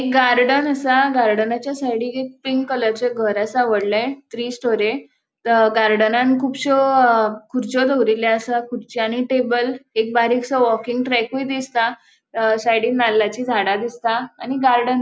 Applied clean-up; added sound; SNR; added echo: none; none; none; none.